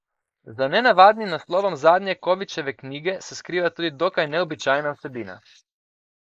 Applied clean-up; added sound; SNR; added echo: neural mask model Resemble Enhance denoiser.